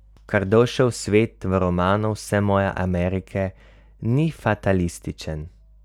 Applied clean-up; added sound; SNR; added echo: none; none; none; none.